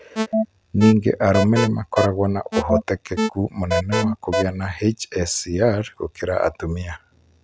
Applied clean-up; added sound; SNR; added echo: none; Alarm; 2 dB; none.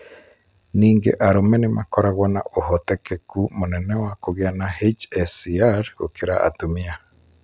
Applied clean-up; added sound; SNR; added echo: none; none; none; none.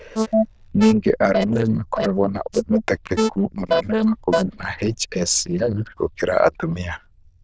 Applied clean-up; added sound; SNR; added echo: neural diffusion model UNIVERSE++.